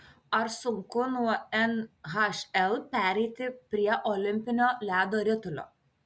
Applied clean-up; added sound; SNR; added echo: none; none; none; none.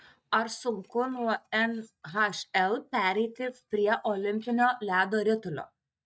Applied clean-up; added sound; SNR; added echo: neural mask model DeepFilterNet 3.